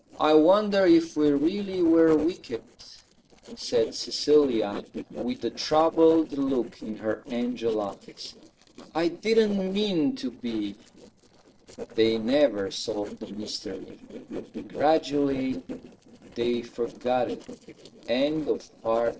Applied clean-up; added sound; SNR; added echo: neural separator model SepFormer DNS4.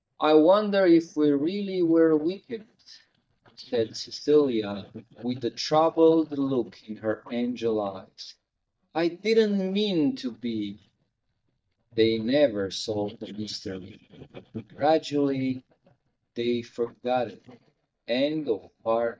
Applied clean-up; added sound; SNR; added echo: neural mask model DeepFilterNet 3.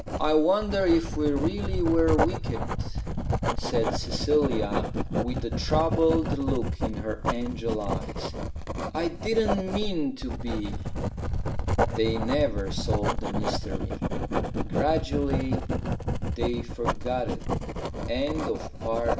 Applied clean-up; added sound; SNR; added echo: none; Writing; 0 dB; reverberation time 0.5 s.